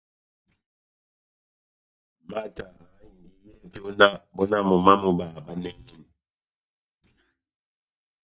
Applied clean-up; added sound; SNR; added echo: neural mask model DeepFilterNet 3.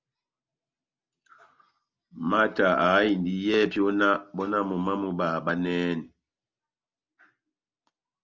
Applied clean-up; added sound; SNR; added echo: none; none; none; none.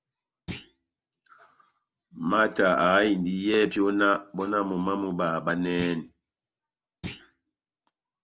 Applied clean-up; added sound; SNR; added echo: none; Thump, thud; 14 dB; none.